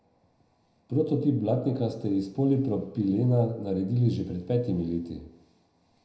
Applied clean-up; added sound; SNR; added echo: none; none; none; reverberation time 0.7 s.